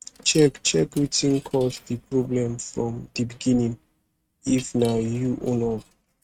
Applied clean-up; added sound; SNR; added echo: neural mask model RNNoise.